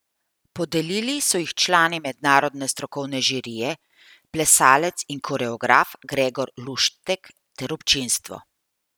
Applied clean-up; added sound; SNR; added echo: none; none; none; none.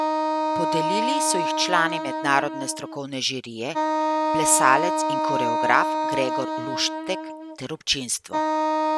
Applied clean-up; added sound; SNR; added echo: none; Wind instrument, woodwind instrument; -1 dB; none.